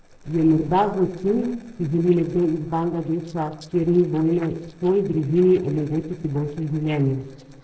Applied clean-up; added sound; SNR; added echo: neural separator model SepFormer DNS4.